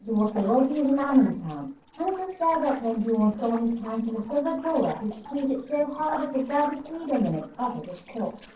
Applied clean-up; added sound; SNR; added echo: neural separator model SepFormer DNS4.